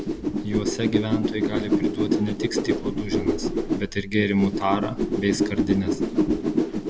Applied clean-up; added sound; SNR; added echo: none; Whoosh, swoosh, swish; -3 dB; none.